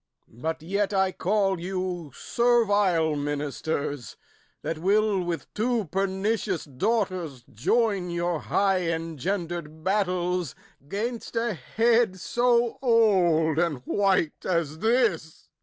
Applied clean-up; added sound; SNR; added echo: none; none; none; none.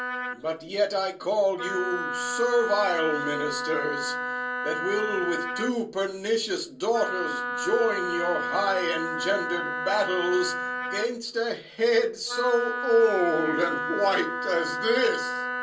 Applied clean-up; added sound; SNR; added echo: none; Wind instrument, woodwind instrument; 4 dB; reverberation time 0.3 s.